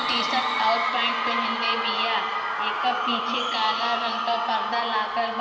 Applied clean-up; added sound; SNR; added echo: none; Crowd / Cheering; -1 dB; reverberation time 1.6 s.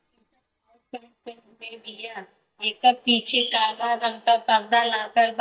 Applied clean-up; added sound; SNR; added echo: neural mask model DeepFilterNet 3.